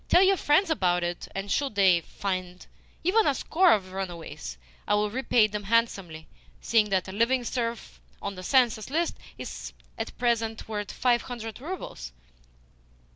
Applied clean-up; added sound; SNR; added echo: none; none; none; none.